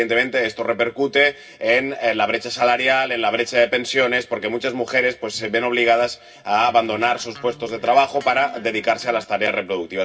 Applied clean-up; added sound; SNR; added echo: neural separator model SepFormer DNS4.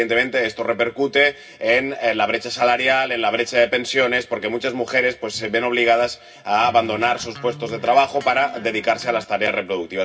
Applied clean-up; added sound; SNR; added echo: none; Electric guitar; 18 dB; reverberation time 0.4 s.